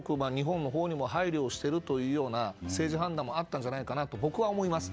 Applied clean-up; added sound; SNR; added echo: none; none; none; none.